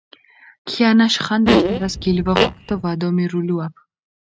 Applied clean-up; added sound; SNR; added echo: neural mask model RNNoise.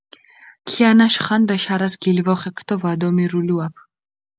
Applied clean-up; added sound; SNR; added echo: none; none; none; none.